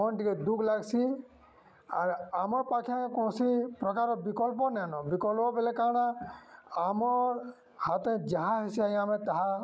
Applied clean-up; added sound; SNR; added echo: none; none; none; none.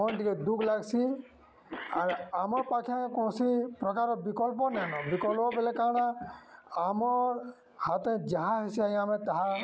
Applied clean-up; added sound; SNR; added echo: none; Cough; 17 dB; none.